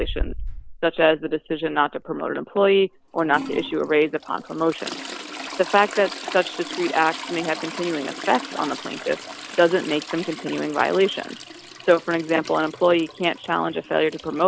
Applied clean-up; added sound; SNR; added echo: none; Trickle, dribble / Toilet flush; 12 dB; none.